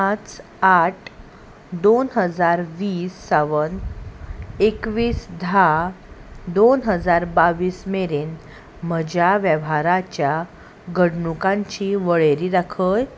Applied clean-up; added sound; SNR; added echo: none; none; none; none.